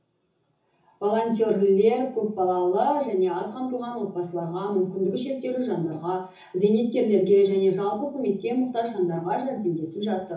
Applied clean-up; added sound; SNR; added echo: none; none; none; reverberation time 0.6 s.